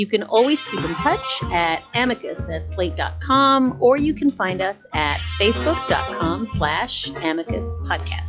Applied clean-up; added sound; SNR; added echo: classical method log-MMSE.